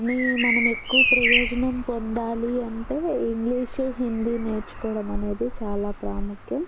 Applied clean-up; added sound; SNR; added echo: none; Bird vocalization, bird call, bird song; 1 dB; none.